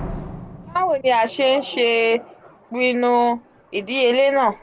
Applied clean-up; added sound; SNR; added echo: none; Slam; 18 dB; none.